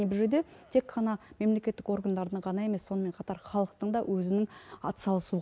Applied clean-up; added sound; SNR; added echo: none; none; none; none.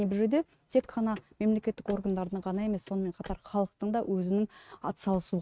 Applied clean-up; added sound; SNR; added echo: neural mask model RNNoise.